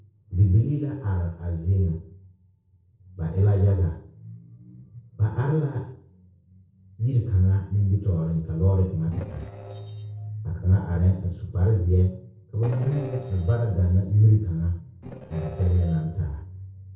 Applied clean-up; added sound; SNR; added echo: neural separator model SepFormer DNS4.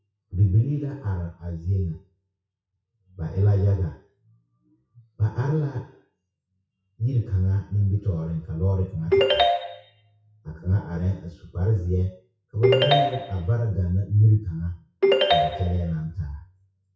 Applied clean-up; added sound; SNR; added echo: classical method WPE with log-MMSE.